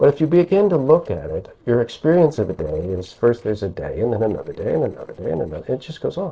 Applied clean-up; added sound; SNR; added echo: neural separator model SepFormer DNS4.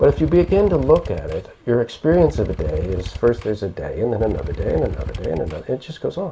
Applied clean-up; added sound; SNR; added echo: none; Motorcycle / Engine; 9 dB; reverberation time 0.2 s.